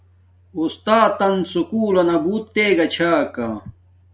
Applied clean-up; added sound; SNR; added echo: none; none; none; none.